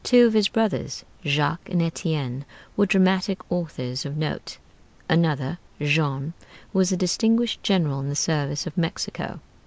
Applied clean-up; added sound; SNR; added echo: none; none; none; none.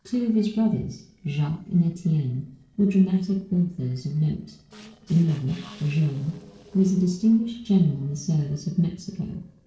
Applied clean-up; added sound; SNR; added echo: neural separator model SepFormer DNS4.